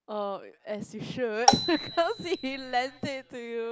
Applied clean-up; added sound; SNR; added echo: none; Marimba, xylophone; -1 dB; none.